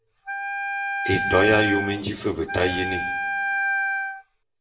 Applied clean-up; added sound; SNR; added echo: none; Wind instrument, woodwind instrument; 1 dB; reverberation time 0.7 s.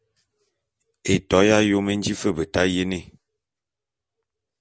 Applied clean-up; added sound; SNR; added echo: none; none; none; none.